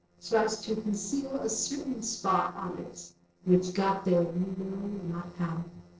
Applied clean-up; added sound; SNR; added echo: neural separator model SepFormer DNS4.